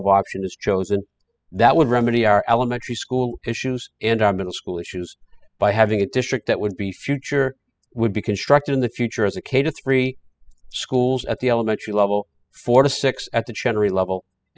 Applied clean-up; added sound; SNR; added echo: classical method spectral subtraction.